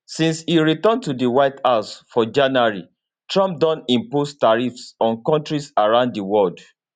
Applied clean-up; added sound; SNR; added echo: none; none; none; none.